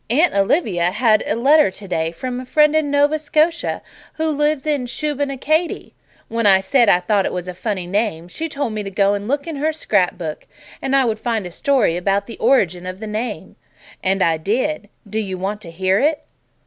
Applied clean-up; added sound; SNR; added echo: none; none; none; none.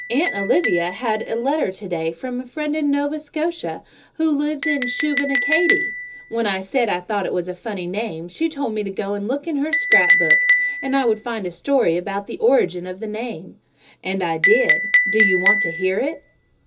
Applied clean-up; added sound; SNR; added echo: none; Chink, clink; 1 dB; reverberation time 0.2 s.